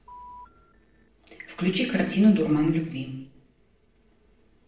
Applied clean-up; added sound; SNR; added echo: neural separator model SepFormer DNS4.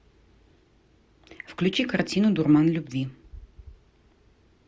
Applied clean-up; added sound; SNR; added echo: none; none; none; none.